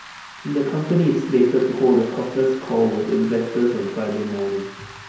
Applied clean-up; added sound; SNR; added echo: none; Rain; 19 dB; reverberation time 0.9 s.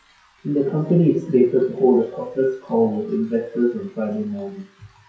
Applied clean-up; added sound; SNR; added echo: classical method WPE with log-MMSE.